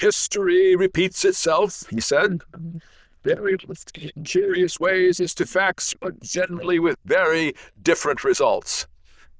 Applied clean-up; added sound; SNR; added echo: neural diffusion model UNIVERSE++.